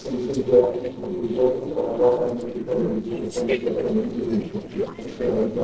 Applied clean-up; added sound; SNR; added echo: neural separator model SepFormer DNS4.